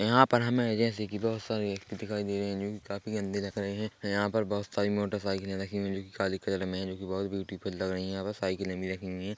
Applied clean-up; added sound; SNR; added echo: none; none; none; none.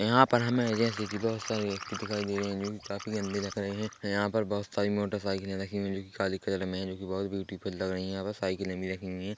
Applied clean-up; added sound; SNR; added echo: none; Liquid; 13 dB; none.